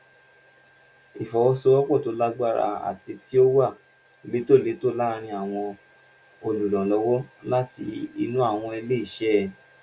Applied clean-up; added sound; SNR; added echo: none; none; none; none.